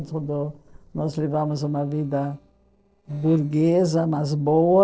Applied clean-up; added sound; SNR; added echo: neural separator model SepFormer DNS4.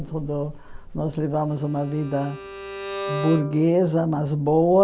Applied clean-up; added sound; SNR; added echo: none; Bowed string instrument; 14 dB; none.